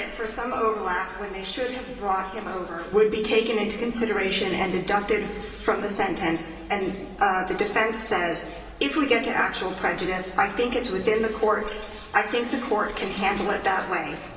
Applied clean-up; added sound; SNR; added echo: none; none; none; reverberation time 1.3 s.